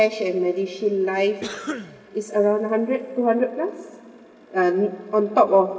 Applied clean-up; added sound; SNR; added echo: none; Cough; 12 dB; reverberation time 2.9 s.